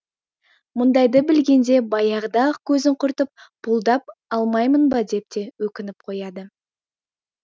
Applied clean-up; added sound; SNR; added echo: none; none; none; none.